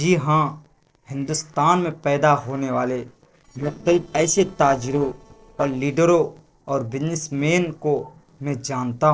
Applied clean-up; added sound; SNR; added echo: neural separator model SepFormer DNS4.